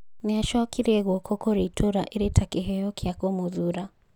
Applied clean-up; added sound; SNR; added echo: none; none; none; none.